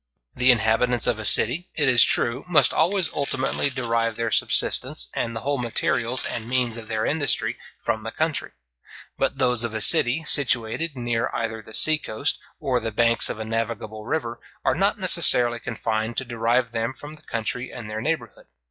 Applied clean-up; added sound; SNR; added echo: classical method log-MMSE.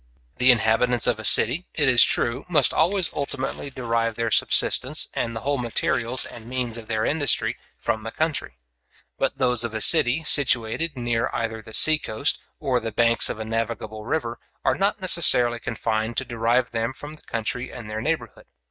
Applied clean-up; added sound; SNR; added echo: neural mask model RNNoise.